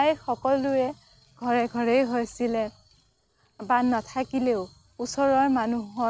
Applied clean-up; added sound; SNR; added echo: none; none; none; none.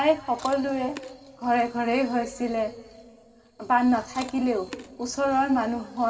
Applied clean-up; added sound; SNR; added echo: none; Chewing, mastication; 19 dB; reverberation time 2.6 s.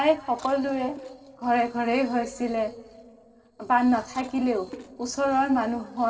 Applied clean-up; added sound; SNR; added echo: neural separator model SepFormer DNS4.